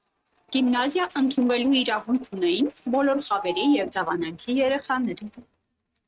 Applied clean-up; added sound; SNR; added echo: neural mask model RNNoise.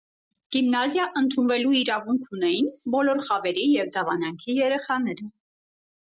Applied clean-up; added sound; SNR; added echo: none; none; none; none.